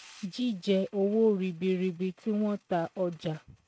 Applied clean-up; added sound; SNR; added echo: neural mask model RNNoise.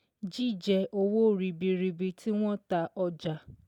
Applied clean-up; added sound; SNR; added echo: none; none; none; none.